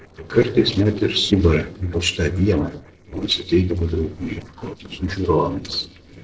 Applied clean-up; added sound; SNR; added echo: neural separator model SepFormer DNS4.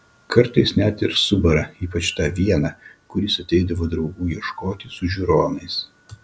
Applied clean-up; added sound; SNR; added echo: none; none; none; none.